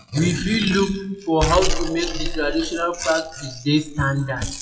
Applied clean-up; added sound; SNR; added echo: classical method WPE with log-MMSE.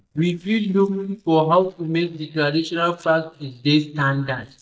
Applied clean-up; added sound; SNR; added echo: neural mask model DeepFilterNet 3.